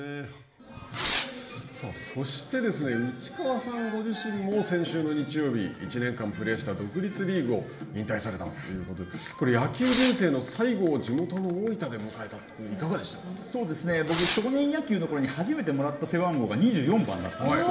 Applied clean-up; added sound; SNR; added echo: none; Fireworks; 1 dB; reverberation time 0.9 s.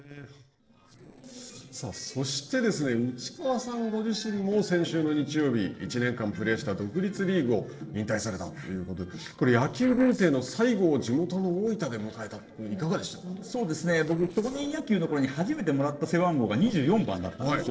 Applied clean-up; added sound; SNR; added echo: neural separator model SepFormer DNS4.